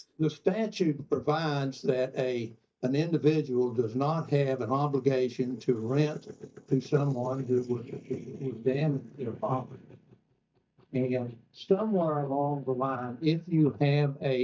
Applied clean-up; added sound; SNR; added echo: neural mask model DeepFilterNet 3.